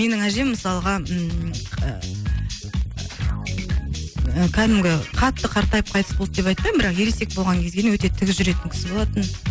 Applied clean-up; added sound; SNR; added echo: none; none; none; none.